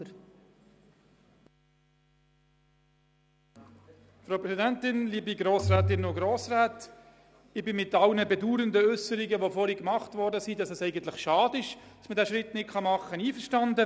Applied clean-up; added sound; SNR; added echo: none; none; none; none.